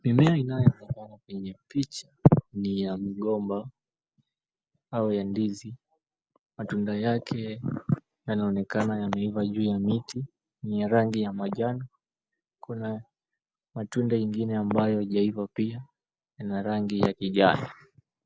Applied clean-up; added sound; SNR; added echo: none; none; none; none.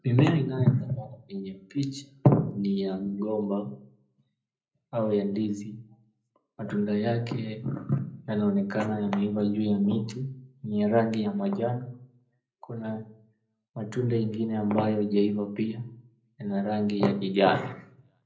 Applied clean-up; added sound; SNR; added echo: none; none; none; reverberation time 0.5 s.